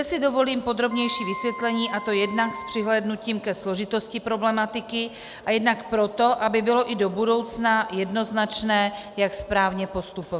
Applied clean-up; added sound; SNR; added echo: none; Wind instrument, woodwind instrument; 11 dB; none.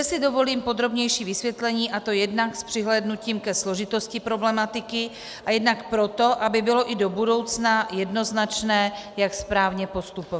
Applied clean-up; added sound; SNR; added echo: none; none; none; none.